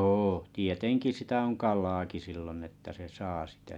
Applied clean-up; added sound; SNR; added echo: none; none; none; none.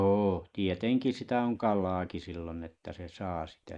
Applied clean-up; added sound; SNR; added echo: neural mask model Resemble Enhance denoiser.